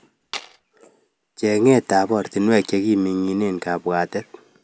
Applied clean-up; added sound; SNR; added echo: none; Tools; 14 dB; none.